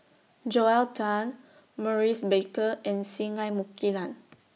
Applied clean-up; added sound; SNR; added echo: none; none; none; none.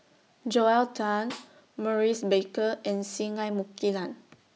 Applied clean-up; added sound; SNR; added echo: none; Snare drum; 20 dB; none.